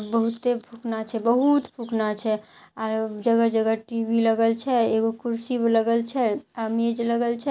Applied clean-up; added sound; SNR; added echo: none; none; none; none.